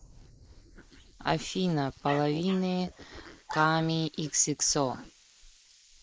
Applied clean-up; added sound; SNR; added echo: neural mask model Resemble Enhance denoiser.